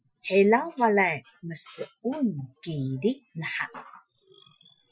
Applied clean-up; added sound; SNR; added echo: classical method Wiener filter.